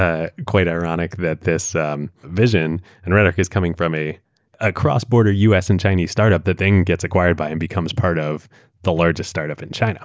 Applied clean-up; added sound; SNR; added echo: none; none; none; none.